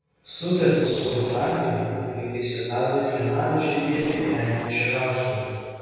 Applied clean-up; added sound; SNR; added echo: neural separator model SepFormer DNS4.